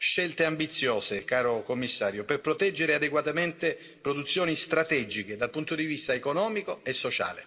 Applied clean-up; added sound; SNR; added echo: none; none; none; reverberation time 1.6 s.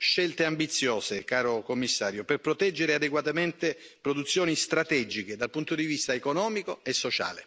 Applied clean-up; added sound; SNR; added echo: none; none; none; none.